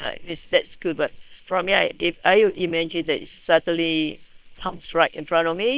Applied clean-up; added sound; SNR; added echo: neural separator model SepFormer WHAM!.